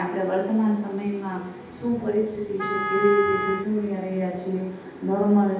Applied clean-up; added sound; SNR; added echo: none; Wind instrument, woodwind instrument; 6 dB; reverberation time 0.8 s.